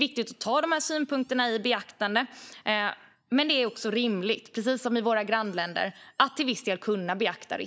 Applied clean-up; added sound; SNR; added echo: neural mask model Resemble Enhance denoiser.